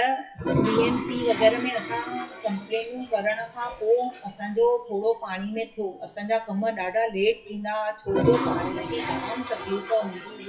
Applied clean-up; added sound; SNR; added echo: classical method WPE with log-MMSE.